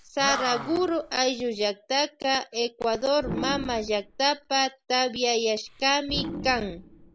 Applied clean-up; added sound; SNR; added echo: none; Animal; 12 dB; none.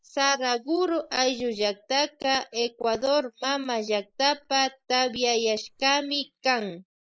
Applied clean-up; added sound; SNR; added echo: neural mask model Resemble Enhance denoiser.